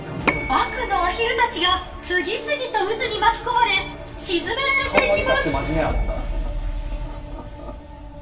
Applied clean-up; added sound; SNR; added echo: none; Bell / Telephone; 5 dB; reverberation time 0.8 s.